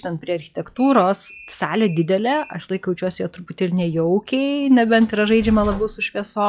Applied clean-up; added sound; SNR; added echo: classical method log-MMSE.